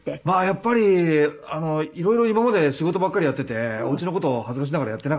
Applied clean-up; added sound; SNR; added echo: neural mask model Resemble Enhance denoiser.